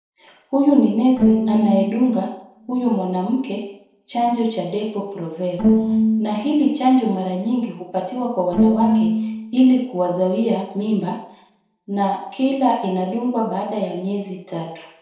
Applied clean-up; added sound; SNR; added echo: neural separator model SepFormer DNS4.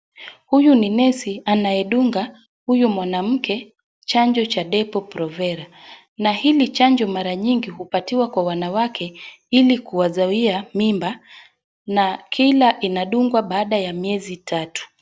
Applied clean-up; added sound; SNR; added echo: none; none; none; none.